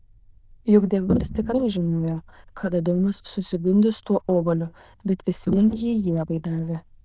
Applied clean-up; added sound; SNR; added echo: neural diffusion model UNIVERSE++.